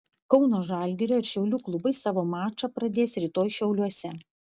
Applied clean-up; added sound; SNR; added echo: none; none; none; none.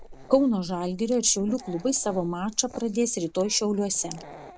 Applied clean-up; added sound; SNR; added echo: none; Dog; 19 dB; none.